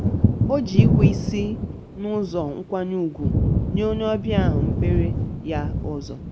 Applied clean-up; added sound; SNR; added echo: none; Thunder; -5 dB; none.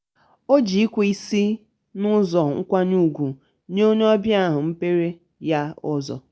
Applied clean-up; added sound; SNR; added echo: none; none; none; none.